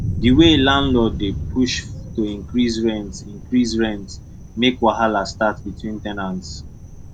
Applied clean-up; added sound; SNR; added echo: none; Thunder; 8 dB; none.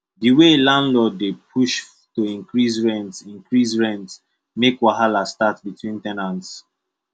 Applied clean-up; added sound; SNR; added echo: none; none; none; none.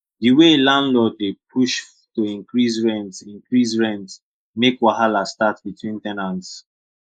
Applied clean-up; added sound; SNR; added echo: neural mask model Resemble Enhance denoiser.